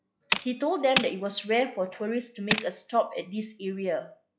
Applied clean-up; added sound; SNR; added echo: classical method log-MMSE.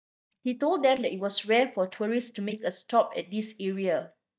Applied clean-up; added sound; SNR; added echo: neural mask model DeepFilterNet 3.